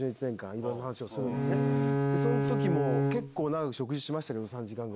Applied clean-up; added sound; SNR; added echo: none; Bowed string instrument; -4 dB; none.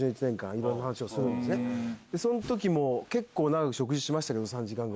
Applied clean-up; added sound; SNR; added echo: none; none; none; none.